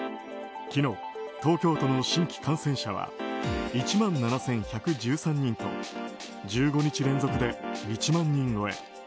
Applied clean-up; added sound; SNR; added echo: none; none; none; none.